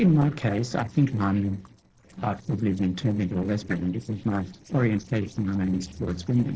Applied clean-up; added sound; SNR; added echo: neural separator model SepFormer DNS4.